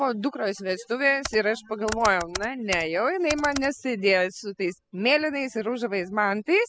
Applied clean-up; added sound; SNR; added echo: classical method spectral subtraction.